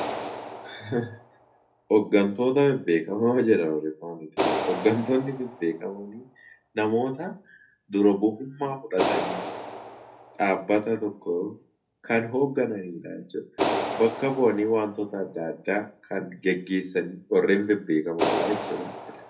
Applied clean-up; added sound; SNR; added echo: none; Clapping; 8 dB; reverberation time 0.3 s.